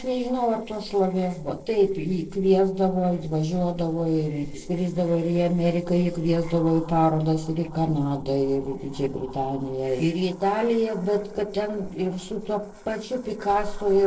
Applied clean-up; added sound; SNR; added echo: neural separator model SepFormer DNS4.